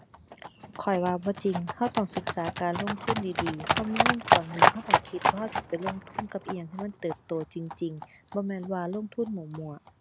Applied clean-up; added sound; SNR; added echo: none; Livestock, farm animals, working animals; -2 dB; none.